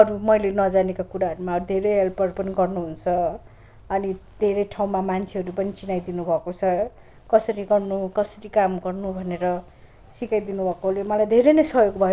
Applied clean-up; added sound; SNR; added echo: none; none; none; none.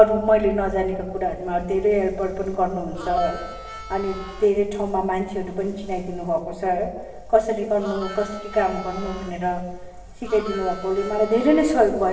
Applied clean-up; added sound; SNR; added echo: none; Harmonica; 15 dB; reverberation time 1.1 s.